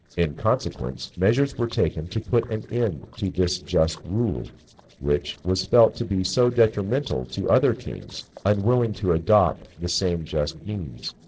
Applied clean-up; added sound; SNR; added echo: neural separator model SepFormer DNS4.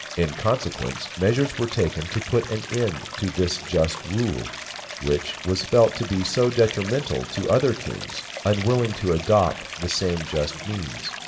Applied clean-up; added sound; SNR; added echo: none; Stream; 11 dB; reverberation time 0.7 s.